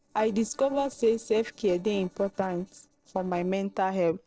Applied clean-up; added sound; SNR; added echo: neural separator model SepFormer DNS4.